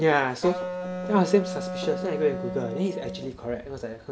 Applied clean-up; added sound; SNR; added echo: none; Wind instrument, woodwind instrument; 7 dB; none.